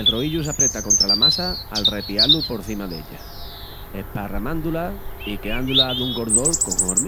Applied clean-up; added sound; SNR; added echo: none; Bird vocalization, bird call, bird song; -5 dB; none.